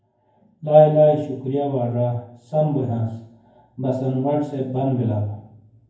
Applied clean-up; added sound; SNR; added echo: none; none; none; reverberation time 0.9 s.